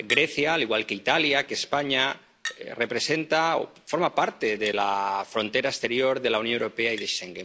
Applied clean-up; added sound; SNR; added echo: none; Chink, clink; 19 dB; none.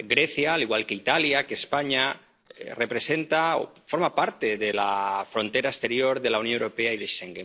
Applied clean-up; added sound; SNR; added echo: neural separator model SepFormer DNS4.